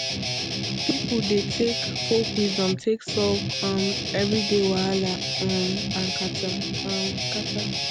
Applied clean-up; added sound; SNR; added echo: none; Guitar; 1 dB; none.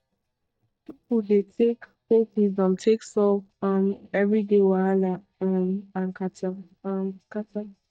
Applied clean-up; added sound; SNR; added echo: neural mask model DeepFilterNet 3.